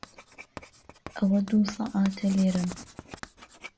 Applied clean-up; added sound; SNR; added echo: none; Writing; 16 dB; none.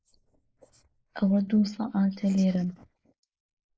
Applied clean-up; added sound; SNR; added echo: neural mask model Resemble Enhance denoiser.